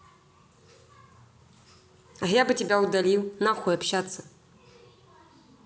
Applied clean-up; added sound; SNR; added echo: none; none; none; none.